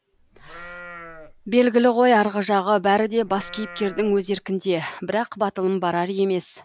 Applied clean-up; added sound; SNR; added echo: none; Livestock, farm animals, working animals; 19 dB; none.